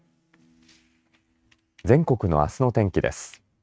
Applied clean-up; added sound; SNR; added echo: neural mask model RNNoise.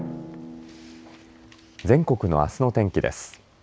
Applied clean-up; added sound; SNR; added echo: none; Drum; 17 dB; none.